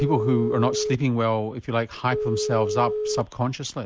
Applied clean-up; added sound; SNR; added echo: none; Telephone; 4 dB; none.